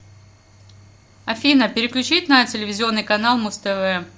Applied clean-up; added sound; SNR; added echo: none; none; none; none.